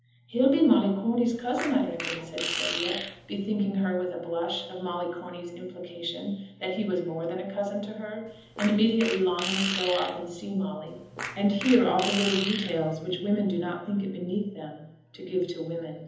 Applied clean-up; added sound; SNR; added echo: none; Fart; 7 dB; reverberation time 1.3 s.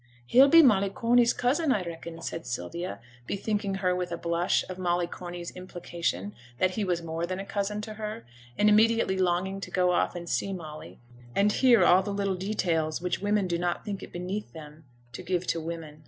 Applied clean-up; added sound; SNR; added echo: none; none; none; none.